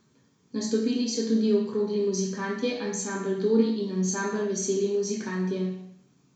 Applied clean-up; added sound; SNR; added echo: none; none; none; reverberation time 0.6 s.